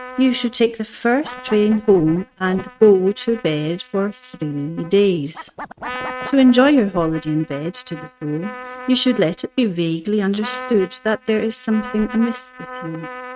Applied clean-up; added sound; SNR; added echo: neural mask model RNNoise.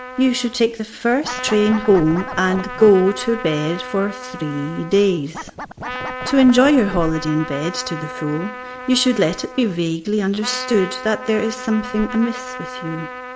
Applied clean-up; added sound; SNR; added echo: none; Trumpet + Scratching (performance technique); 12 dB; none.